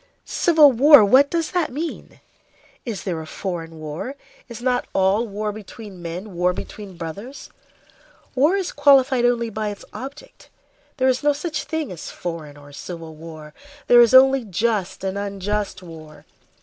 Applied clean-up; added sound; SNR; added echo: none; Sink (filling or washing) / Water tap, faucet; 19 dB; none.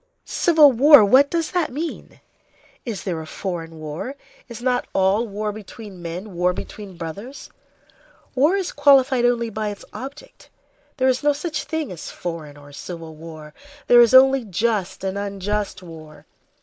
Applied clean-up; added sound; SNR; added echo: neural mask model Resemble Enhance denoiser.